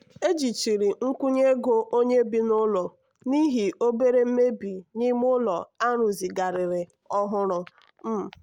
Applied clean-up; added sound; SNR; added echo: none; none; none; none.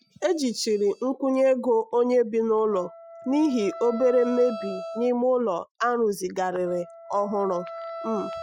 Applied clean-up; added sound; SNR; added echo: classical method Wiener filter.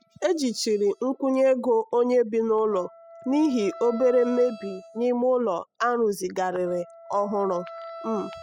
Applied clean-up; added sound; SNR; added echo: classical method spectral subtraction.